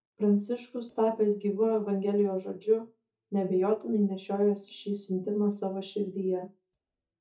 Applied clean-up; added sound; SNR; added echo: neural mask model DeepFilterNet 3.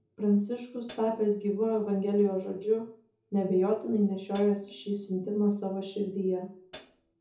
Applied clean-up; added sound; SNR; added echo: none; Hi-hat; 17 dB; reverberation time 0.5 s.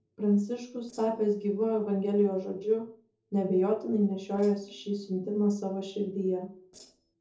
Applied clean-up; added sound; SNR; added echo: neural separator model SepFormer DNS4.